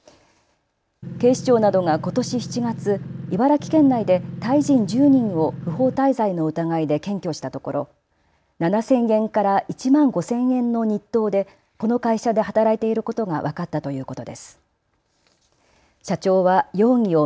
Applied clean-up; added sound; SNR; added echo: none; Engine; 11 dB; none.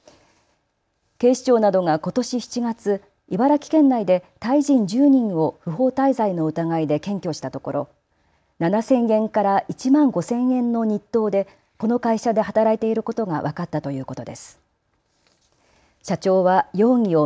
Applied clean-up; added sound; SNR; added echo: none; none; none; none.